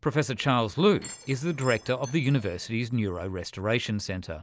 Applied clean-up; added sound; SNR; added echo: none; Door / Chime; 20 dB; none.